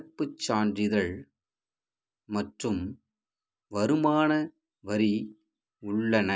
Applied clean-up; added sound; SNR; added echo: none; none; none; none.